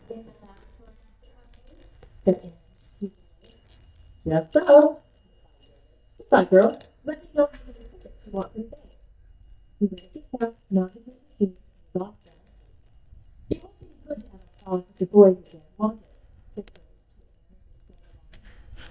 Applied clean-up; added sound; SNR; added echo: neural mask model DeepFilterNet 3.